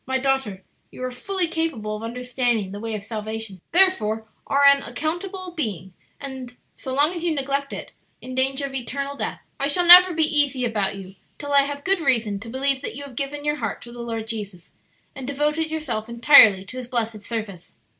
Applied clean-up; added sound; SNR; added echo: none; none; none; none.